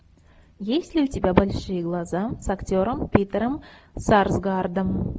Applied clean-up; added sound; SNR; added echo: none; none; none; none.